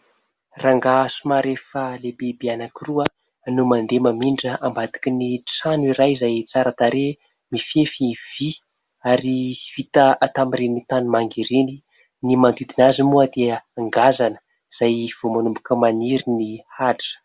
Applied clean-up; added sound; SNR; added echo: none; none; none; none.